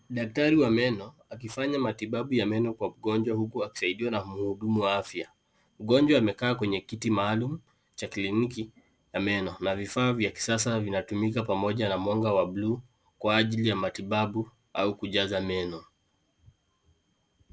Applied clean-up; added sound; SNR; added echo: none; none; none; none.